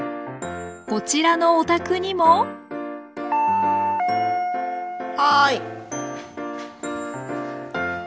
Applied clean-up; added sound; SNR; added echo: none; none; none; none.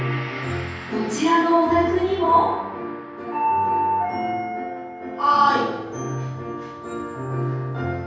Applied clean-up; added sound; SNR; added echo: none; Gong; 19 dB; reverberation time 1.3 s.